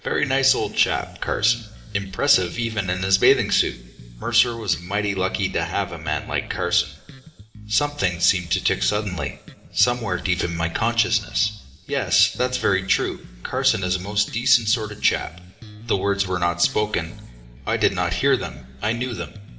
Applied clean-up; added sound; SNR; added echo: none; Bass guitar; 17 dB; reverberation time 2.6 s.